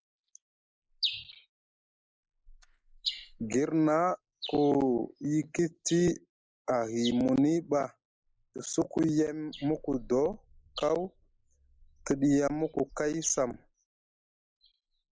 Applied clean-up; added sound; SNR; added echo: neural mask model Resemble Enhance denoiser.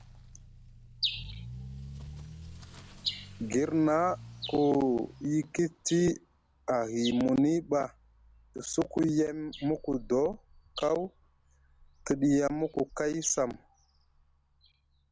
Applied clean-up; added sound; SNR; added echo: none; Accelerating, revving, vroom / Motor vehicle (road); 19 dB; none.